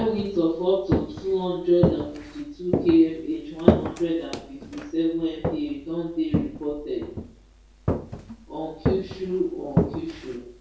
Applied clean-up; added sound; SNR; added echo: none; Walk, footsteps; 2 dB; reverberation time 0.6 s.